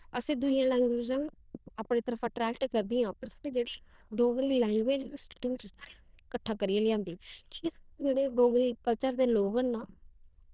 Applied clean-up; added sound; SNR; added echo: neural diffusion model UNIVERSE++.